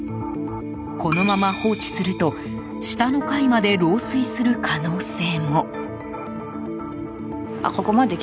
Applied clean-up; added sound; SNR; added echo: none; Keyboard (musical); 15 dB; none.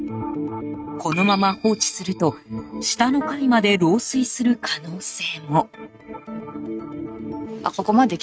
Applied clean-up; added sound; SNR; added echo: neural mask model RNNoise.